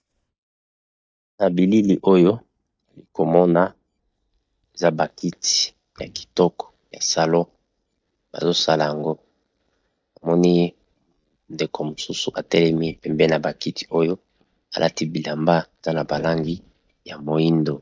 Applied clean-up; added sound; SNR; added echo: neural mask model DeepFilterNet 3.